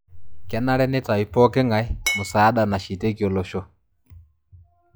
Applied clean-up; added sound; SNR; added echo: classical method log-MMSE.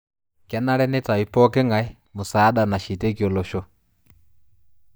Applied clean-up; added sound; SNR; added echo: neural mask model DeepFilterNet 3.